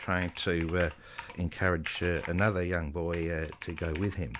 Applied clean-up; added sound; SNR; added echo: none; Computer keyboard; 15 dB; none.